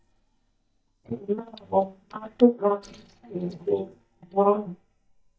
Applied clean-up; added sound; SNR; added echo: neural mask model DeepFilterNet 3.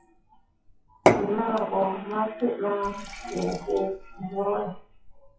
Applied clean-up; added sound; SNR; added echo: classical method WPE with log-MMSE.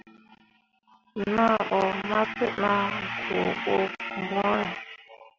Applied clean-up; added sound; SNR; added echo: none; none; none; none.